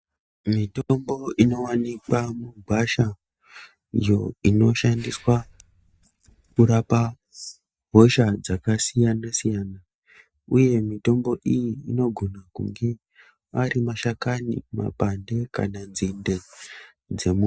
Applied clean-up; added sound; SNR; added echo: neural mask model DeepFilterNet 3.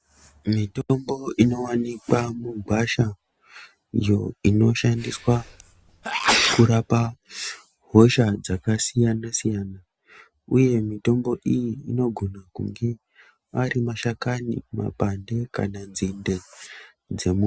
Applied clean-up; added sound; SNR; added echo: none; Sneeze; 3 dB; none.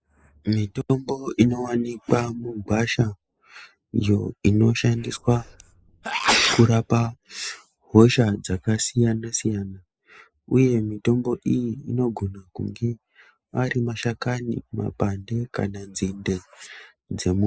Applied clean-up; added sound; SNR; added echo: neural mask model Resemble Enhance denoiser.